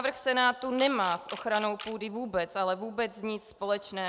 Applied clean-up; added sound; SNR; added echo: none; Camera; 16 dB; none.